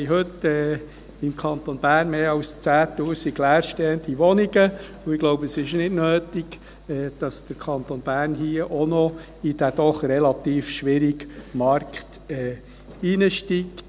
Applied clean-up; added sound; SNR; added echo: none; none; none; none.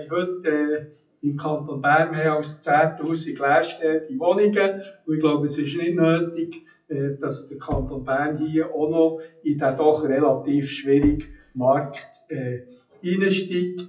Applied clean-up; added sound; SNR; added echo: classical method WPE with log-MMSE.